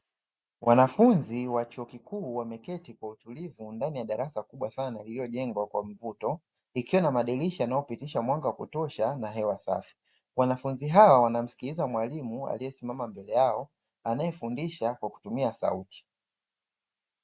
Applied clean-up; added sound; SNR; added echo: none; none; none; none.